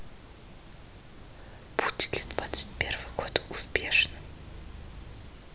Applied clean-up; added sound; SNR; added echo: none; Engine; 19 dB; none.